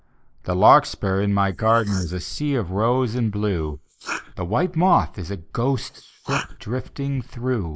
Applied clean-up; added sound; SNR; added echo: neural mask model Resemble Enhance denoiser.